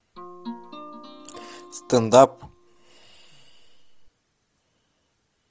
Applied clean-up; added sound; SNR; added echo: none; Guitar; 17 dB; none.